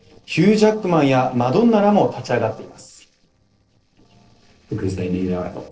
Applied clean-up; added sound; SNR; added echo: neural separator model SepFormer DNS4.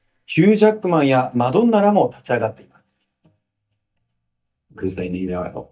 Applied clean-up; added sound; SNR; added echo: neural mask model DeepFilterNet 3.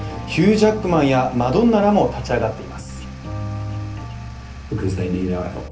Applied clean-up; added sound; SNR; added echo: none; Engine; 16 dB; reverberation time 0.3 s.